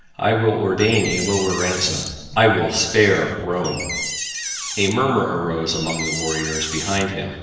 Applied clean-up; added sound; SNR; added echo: none; Door; 7 dB; reverberation time 1.2 s.